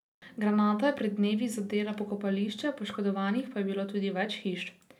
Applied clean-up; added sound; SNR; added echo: none; none; none; none.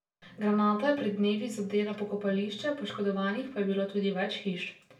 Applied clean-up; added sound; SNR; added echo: none; none; none; reverberation time 0.3 s.